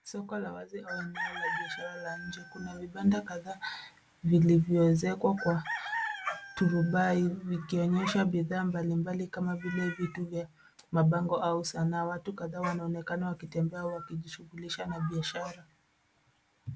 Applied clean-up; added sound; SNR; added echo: none; Chicken, rooster; 8 dB; none.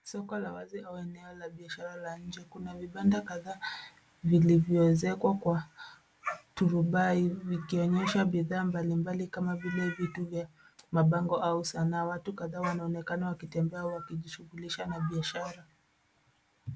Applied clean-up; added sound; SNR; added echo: none; none; none; none.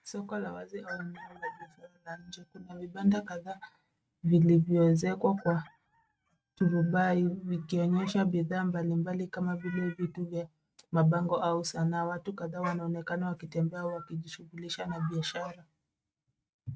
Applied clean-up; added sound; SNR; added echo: neural mask model RNNoise.